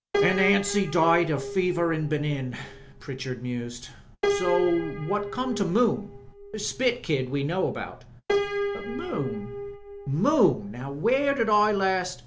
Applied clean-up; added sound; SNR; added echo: none; Piano; 7 dB; none.